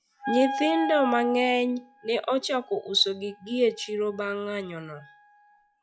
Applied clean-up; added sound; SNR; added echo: classical method log-MMSE.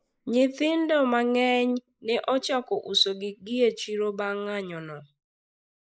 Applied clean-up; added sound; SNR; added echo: neural mask model Resemble Enhance denoiser.